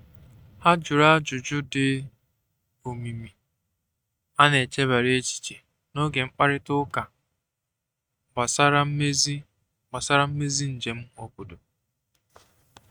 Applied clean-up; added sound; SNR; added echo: neural mask model RNNoise.